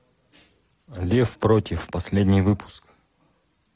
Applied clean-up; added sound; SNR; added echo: none; none; none; none.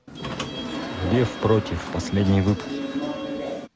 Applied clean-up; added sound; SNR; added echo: none; Subway, metro, underground / Sliding door; 6 dB; none.